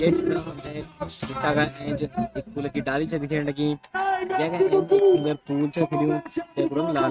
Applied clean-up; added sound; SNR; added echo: neural mask model RNNoise.